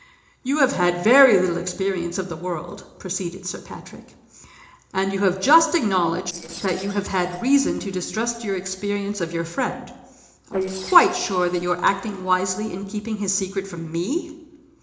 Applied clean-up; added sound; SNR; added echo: neural separator model SepFormer DNS4.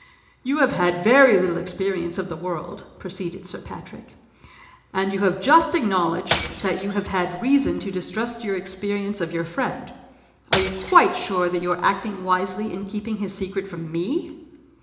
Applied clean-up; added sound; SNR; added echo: none; Shatter / Crushing; 6 dB; reverberation time 0.8 s.